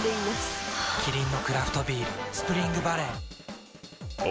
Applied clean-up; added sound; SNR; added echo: none; Drum / Drum kit; 11 dB; none.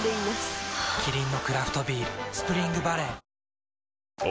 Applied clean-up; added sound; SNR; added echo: none; none; none; none.